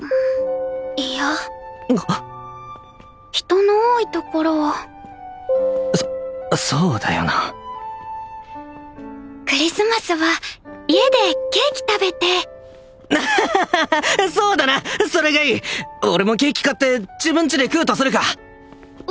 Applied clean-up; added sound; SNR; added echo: none; Piano; 7 dB; none.